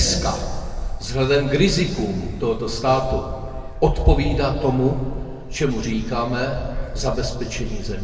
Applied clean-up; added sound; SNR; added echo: none; Gull, seagull; 8 dB; reverberation time 1.9 s.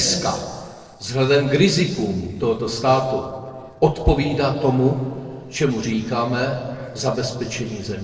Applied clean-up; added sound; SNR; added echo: neural separator model SepFormer DNS4.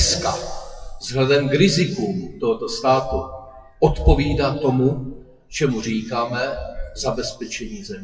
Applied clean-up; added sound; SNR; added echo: classical method WPE with log-MMSE.